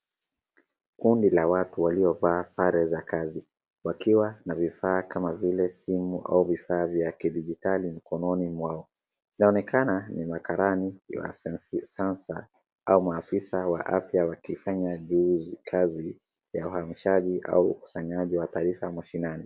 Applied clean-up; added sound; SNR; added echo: none; none; none; none.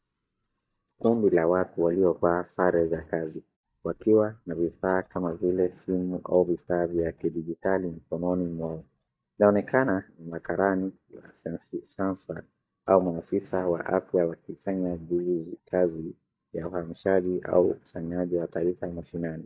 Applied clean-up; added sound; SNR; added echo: neural mask model DeepFilterNet 3.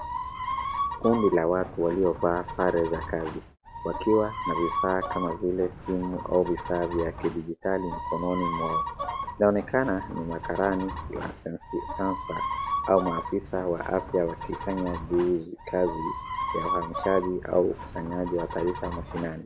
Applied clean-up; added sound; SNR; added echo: none; Chicken, rooster; 6 dB; none.